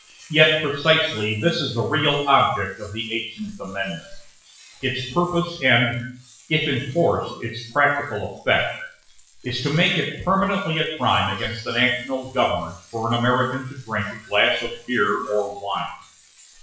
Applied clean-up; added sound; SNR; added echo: classical method WPE with log-MMSE.